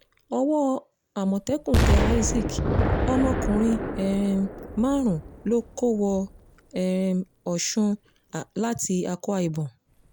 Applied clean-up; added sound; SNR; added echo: none; Explosion; 3 dB; none.